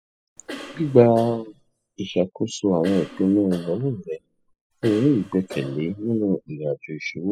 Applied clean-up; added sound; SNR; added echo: classical method spectral subtraction.